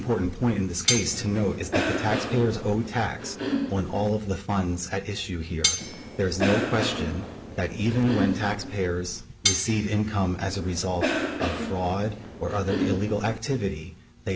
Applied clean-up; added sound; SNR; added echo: none; Cutlery, silverware + Cough; 3 dB; none.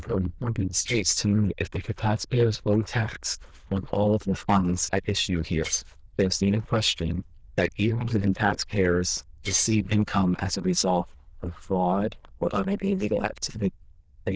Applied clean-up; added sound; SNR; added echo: neural diffusion model UNIVERSE++.